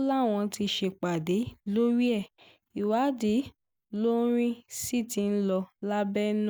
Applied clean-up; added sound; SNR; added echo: none; none; none; none.